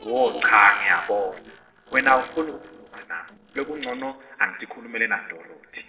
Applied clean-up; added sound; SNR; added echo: neural separator model SepFormer DNS4.